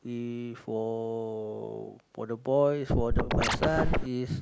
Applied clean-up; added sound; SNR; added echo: none; Scratching (performance technique); -5 dB; none.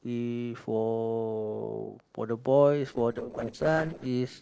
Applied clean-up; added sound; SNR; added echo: neural separator model SepFormer DNS4.